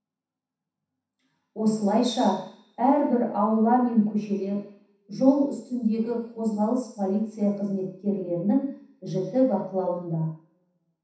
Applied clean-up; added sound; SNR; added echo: none; none; none; reverberation time 0.7 s.